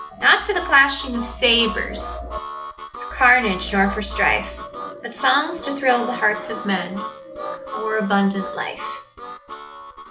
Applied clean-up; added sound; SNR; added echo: none; Harmonica; 13 dB; none.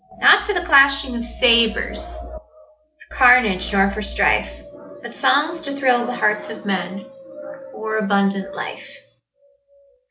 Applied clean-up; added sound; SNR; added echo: none; none; none; none.